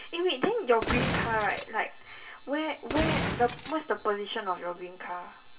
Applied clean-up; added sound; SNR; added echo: none; Gunshot, gunfire; 2 dB; reverberation time 0.2 s.